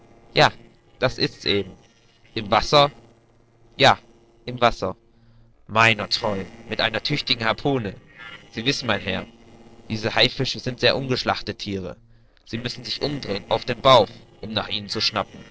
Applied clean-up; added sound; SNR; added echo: neural separator model SepFormer DNS4.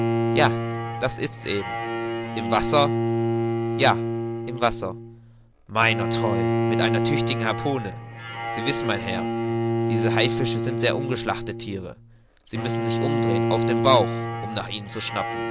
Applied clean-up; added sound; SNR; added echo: none; Bowed string instrument; -1 dB; none.